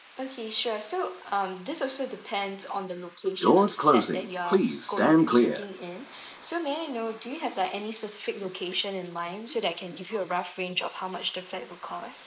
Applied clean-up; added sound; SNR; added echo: neural mask model Resemble Enhance denoiser.